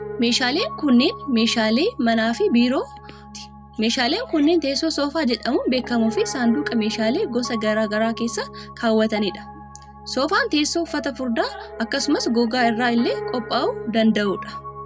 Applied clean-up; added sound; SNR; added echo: none; Piano; 13 dB; none.